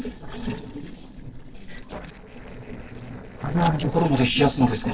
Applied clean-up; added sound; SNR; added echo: neural separator model SepFormer DNS4.